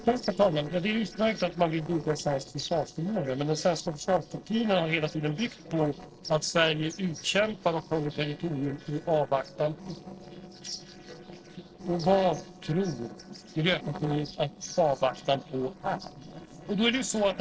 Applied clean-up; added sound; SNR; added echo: neural separator model SepFormer DNS4.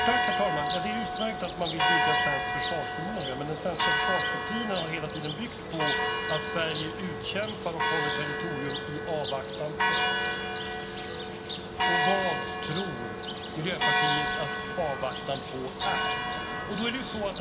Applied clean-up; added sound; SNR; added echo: none; Church bell; -4 dB; reverberation time 1.4 s.